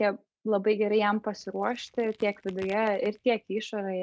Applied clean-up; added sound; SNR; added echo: neural mask model RNNoise.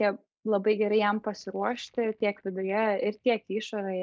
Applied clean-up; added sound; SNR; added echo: neural mask model DeepFilterNet 3.